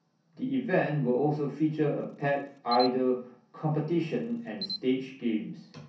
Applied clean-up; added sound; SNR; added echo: none; Camera; 14 dB; reverberation time 0.6 s.